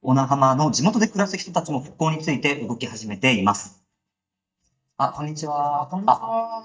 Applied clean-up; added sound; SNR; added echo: neural mask model DeepFilterNet 3.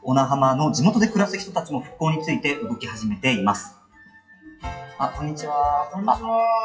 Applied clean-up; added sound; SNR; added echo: classical method WPE with log-MMSE.